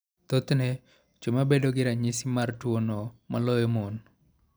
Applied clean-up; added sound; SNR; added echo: none; none; none; none.